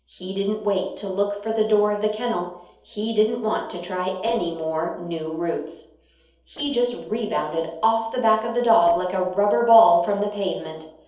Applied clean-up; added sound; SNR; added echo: neural separator model SepFormer DNS4.